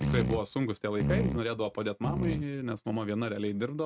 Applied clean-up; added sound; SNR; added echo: neural mask model RNNoise.